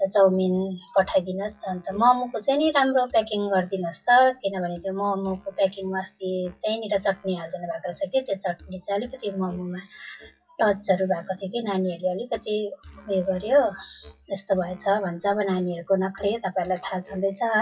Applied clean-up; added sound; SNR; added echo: classical method WPE with log-MMSE.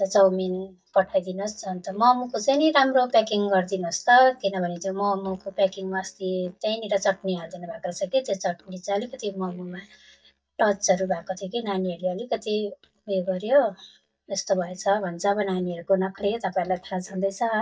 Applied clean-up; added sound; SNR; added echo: neural mask model DeepFilterNet 3.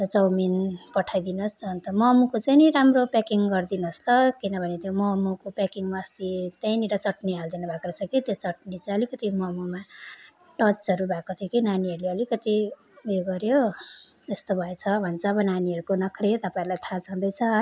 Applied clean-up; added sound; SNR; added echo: none; none; none; none.